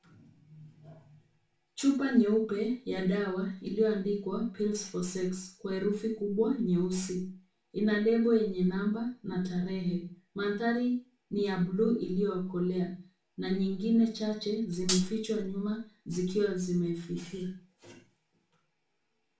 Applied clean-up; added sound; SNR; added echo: none; Hi-hat; 2 dB; reverberation time 0.4 s.